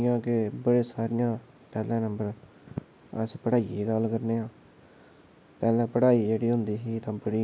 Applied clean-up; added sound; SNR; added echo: none; none; none; none.